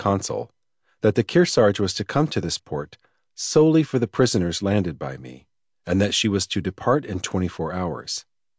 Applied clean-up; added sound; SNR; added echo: none; none; none; none.